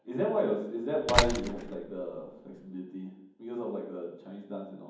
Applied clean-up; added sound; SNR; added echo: none; Slam; -1 dB; reverberation time 1.2 s.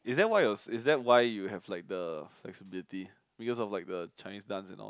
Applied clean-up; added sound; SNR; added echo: none; none; none; none.